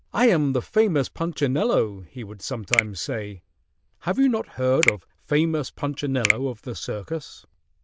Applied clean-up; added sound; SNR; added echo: neural diffusion model UNIVERSE++.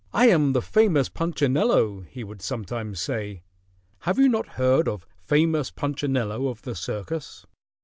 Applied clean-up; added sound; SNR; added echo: none; none; none; none.